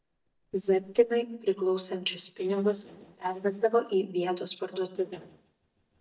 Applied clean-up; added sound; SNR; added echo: neural mask model DeepFilterNet 3.